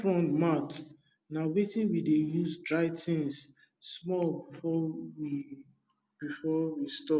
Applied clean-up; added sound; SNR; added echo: none; none; none; none.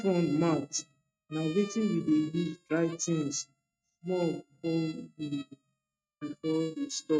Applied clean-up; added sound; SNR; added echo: neural mask model RNNoise.